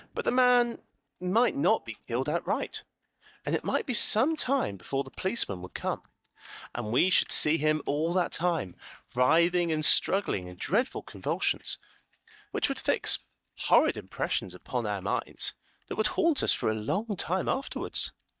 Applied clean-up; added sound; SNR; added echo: neural mask model DeepFilterNet 3.